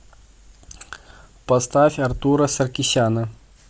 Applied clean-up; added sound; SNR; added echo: none; none; none; none.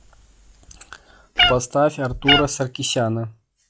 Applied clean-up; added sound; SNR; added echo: classical method log-MMSE.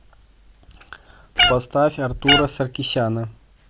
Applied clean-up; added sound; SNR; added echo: none; Meow; -2 dB; none.